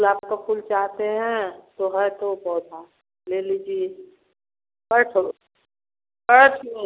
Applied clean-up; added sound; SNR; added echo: none; none; none; none.